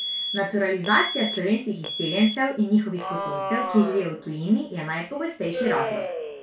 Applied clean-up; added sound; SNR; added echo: none; Alarm; 7 dB; reverberation time 0.2 s.